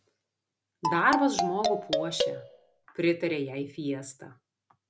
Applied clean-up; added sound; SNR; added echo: none; Marimba, xylophone; 0 dB; none.